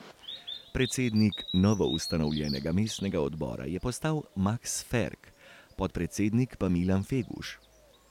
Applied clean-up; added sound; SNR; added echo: none; Bird vocalization, bird call, bird song; 16 dB; none.